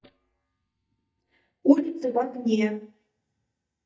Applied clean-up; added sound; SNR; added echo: neural mask model DeepFilterNet 3.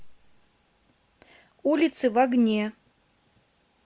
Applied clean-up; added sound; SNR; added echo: none; none; none; none.